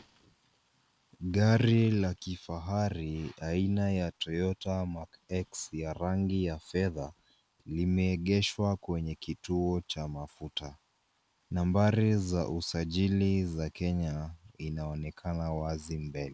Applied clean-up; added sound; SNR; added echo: none; none; none; none.